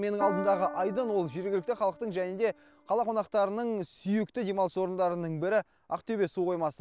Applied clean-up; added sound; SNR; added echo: none; Piano; 11 dB; none.